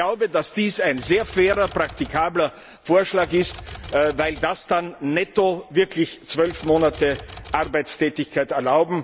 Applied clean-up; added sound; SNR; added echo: none; Typewriter; 17 dB; none.